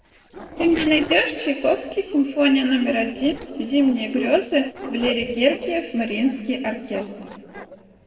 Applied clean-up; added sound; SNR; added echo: neural separator model SepFormer DNS4.